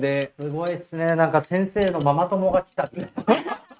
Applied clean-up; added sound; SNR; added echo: neural mask model RNNoise.